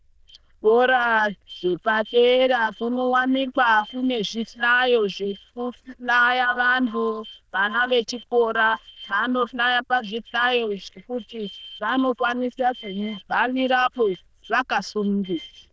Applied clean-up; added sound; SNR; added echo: neural diffusion model UNIVERSE++.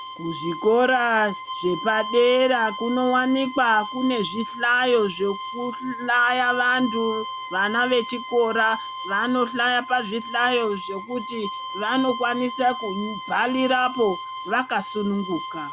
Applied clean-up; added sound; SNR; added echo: none; Bowed string instrument; 10 dB; none.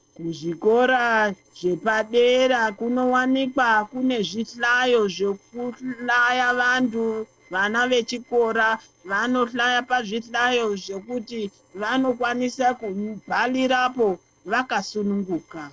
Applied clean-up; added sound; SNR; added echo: neural separator model SepFormer DNS4.